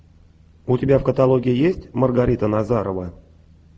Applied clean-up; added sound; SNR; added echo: none; none; none; none.